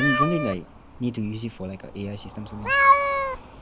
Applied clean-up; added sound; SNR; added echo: none; Meow; -5 dB; none.